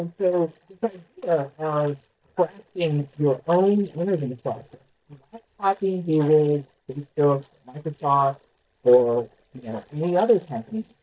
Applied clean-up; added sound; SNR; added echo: neural mask model DeepFilterNet 3.